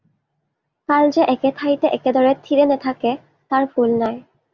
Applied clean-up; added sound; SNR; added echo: none; none; none; none.